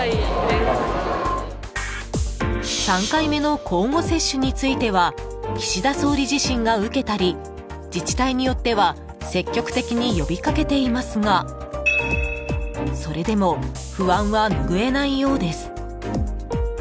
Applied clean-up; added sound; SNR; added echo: none; none; none; none.